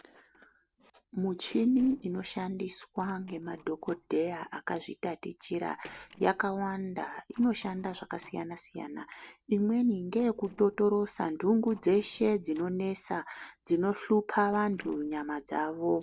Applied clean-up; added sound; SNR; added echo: neural separator model SepFormer DNS4.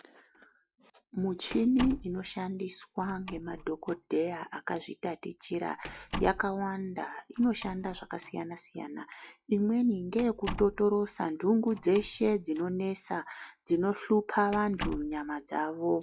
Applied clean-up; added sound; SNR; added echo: classical method log-MMSE.